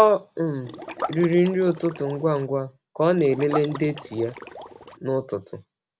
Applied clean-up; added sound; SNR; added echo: none; Liquid; 12 dB; none.